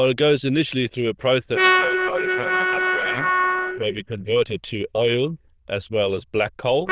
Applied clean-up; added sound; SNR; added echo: neural diffusion model UNIVERSE++.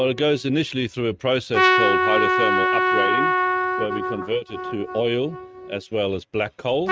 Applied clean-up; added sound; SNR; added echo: neural mask model RNNoise.